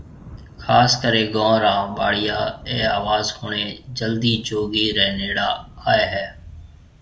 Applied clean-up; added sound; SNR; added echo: none; Thunder / Rain; 19 dB; reverberation time 0.3 s.